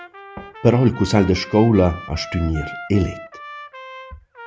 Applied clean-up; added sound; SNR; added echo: none; Trumpet; 16 dB; none.